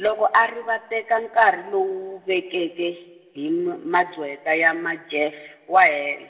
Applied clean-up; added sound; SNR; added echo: none; none; none; reverberation time 1.8 s.